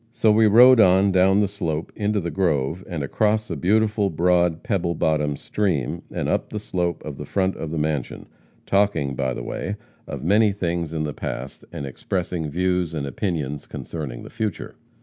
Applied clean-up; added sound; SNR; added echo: none; none; none; none.